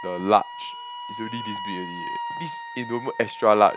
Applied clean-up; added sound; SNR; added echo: none; Wind instrument, woodwind instrument; 10 dB; none.